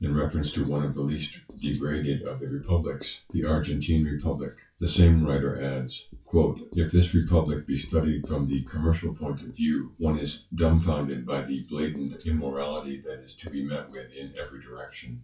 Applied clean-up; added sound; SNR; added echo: classical method WPE with log-MMSE.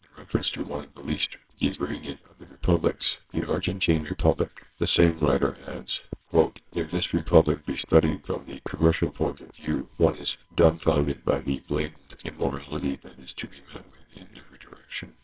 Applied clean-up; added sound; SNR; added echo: neural separator model SepFormer WHAMR!.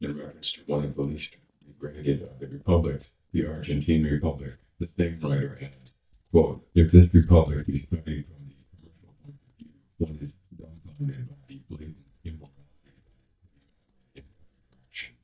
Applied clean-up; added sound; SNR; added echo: neural mask model DeepFilterNet 3.